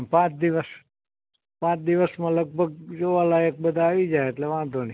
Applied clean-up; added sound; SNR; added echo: none; none; none; none.